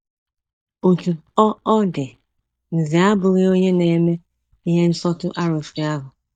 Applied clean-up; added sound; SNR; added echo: neural mask model DeepFilterNet 3.